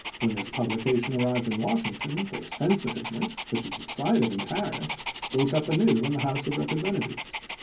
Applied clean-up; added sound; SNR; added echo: none; Dog; 9 dB; reverberation time 0.4 s.